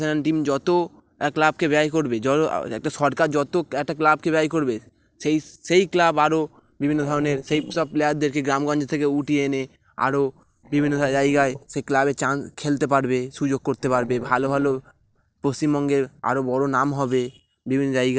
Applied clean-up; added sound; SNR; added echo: neural separator model SepFormer DNS4.